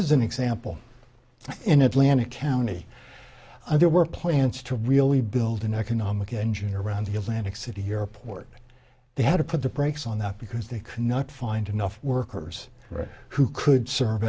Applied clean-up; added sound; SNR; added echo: none; none; none; none.